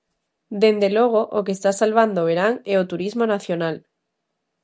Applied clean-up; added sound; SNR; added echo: none; none; none; none.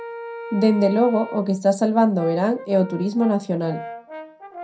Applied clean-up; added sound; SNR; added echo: none; Brass instrument; 14 dB; reverberation time 0.2 s.